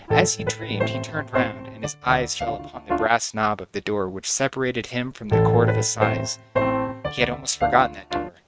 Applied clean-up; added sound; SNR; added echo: neural mask model RNNoise.